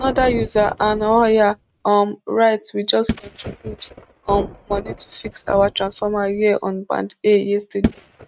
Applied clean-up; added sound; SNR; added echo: neural mask model RNNoise.